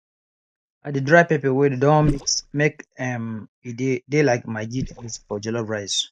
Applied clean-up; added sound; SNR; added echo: neural mask model DeepFilterNet 3.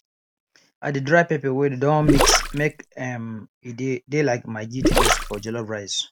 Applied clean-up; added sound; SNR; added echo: none; Gurgling; -2 dB; none.